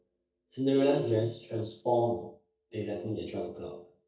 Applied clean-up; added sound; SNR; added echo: neural mask model DeepFilterNet 3.